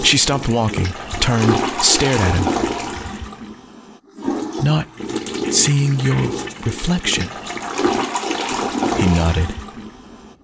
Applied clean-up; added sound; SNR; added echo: none; Toilet flush / Water; 4 dB; none.